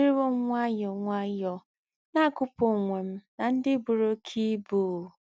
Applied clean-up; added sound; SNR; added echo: none; none; none; none.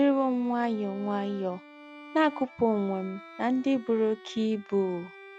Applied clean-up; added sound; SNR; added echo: none; Bowed string instrument; 19 dB; none.